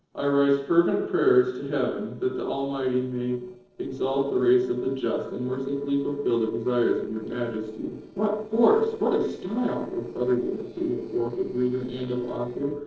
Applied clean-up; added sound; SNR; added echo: neural separator model SepFormer DNS4.